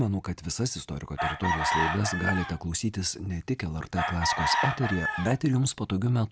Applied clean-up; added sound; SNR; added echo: none; Chicken, rooster; 2 dB; none.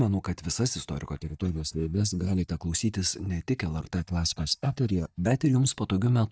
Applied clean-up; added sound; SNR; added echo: neural mask model DeepFilterNet 3.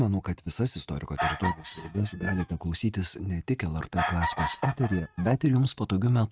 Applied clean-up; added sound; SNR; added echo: neural mask model RNNoise.